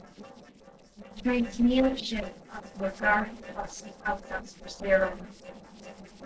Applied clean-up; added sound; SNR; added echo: neural separator model SepFormer DNS4.